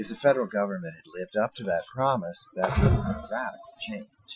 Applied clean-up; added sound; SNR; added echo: classical method Wiener filter.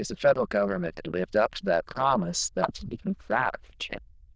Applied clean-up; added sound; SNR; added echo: neural diffusion model UNIVERSE++.